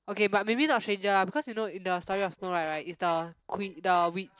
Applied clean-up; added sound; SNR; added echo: neural separator model SepFormer DNS4.